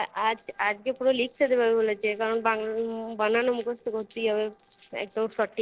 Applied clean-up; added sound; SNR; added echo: neural separator model SepFormer DNS4.